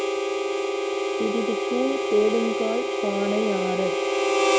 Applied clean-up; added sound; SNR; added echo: none; Harmonica; -3 dB; none.